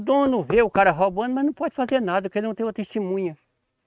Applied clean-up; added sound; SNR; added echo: neural mask model RNNoise.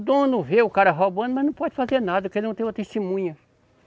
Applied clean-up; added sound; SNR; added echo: none; none; none; none.